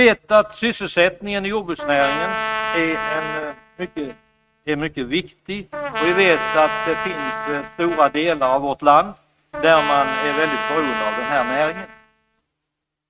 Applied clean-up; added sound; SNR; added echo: neural mask model RNNoise.